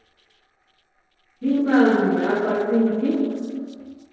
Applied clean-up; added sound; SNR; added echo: neural separator model SepFormer DNS4.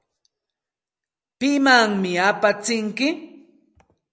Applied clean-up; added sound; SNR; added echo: none; none; none; none.